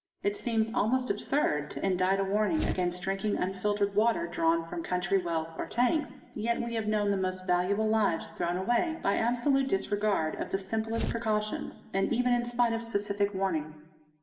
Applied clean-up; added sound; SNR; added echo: none; Tearing; 5 dB; reverberation time 0.9 s.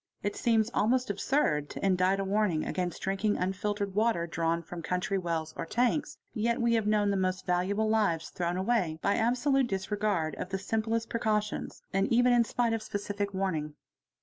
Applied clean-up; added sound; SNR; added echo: none; none; none; none.